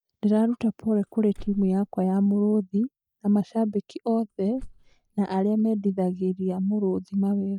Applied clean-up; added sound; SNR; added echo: neural mask model DeepFilterNet 3.